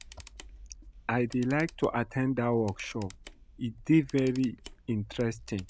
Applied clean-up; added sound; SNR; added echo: none; Camera; 14 dB; none.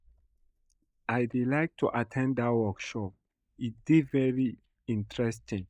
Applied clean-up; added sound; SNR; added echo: neural mask model DeepFilterNet 3.